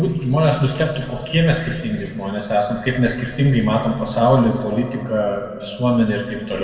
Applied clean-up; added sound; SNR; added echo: none; none; none; reverberation time 2.2 s.